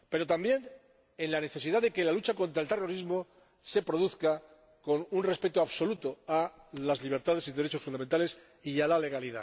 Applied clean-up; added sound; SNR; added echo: none; none; none; none.